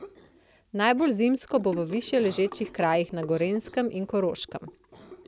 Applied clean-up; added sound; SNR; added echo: none; Cough + Sink (filling or washing) / Gurgling; 18 dB; none.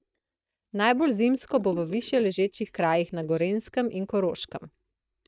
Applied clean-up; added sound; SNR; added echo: neural mask model DeepFilterNet 3.